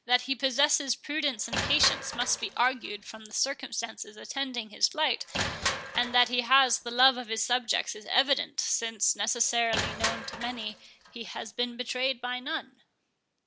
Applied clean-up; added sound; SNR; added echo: none; Crushing; 8 dB; none.